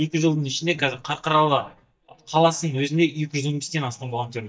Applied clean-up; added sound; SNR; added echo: neural mask model DeepFilterNet 3.